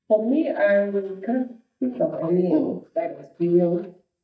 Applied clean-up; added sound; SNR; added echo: neural mask model DeepFilterNet 3.